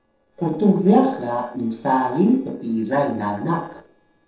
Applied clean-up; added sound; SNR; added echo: neural separator model SepFormer DNS4.